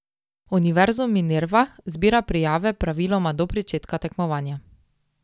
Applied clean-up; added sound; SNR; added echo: none; none; none; none.